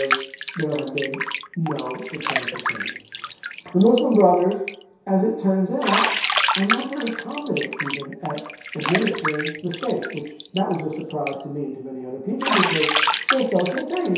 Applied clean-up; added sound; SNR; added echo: none; Bathtub (filling or washing); 3 dB; reverberation time 0.7 s.